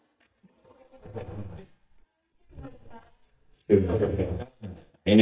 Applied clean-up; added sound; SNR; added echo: neural mask model DeepFilterNet 3.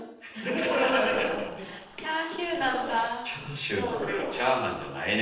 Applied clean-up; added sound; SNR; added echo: neural separator model SepFormer DNS4.